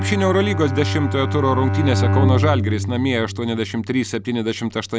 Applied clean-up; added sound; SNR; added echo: none; Bowed string instrument; 1 dB; none.